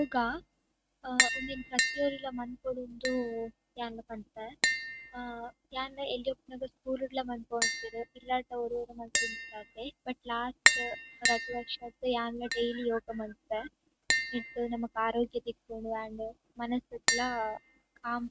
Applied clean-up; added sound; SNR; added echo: neural mask model RNNoise.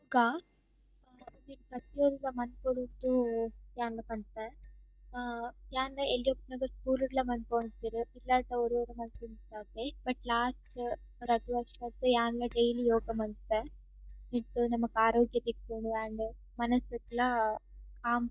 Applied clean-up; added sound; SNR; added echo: neural mask model DeepFilterNet 3.